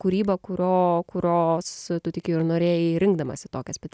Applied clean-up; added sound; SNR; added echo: none; none; none; none.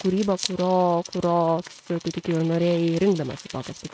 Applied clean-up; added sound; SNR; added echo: neural mask model RNNoise.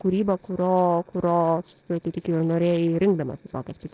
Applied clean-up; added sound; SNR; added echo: neural separator model SepFormer DNS4.